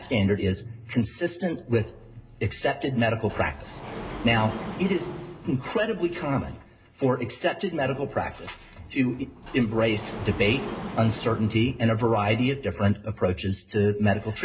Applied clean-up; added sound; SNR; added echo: none; Sliding door; 15 dB; reverberation time 0.2 s.